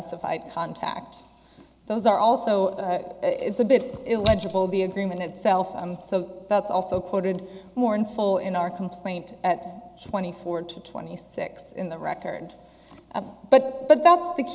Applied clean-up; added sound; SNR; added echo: none; none; none; none.